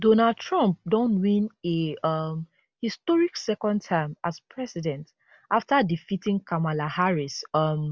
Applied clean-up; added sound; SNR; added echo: none; none; none; none.